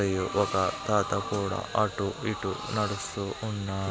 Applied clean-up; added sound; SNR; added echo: none; none; none; none.